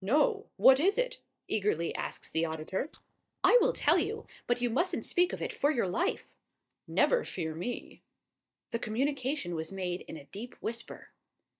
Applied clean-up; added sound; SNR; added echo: neural mask model DeepFilterNet 3.